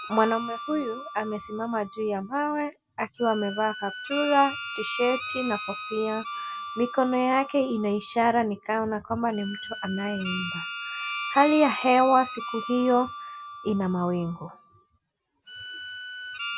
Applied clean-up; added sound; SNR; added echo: none; Harmonica; 8 dB; none.